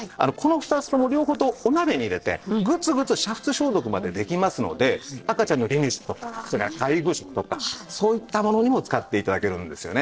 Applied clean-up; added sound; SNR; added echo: neural separator model SepFormer DNS4.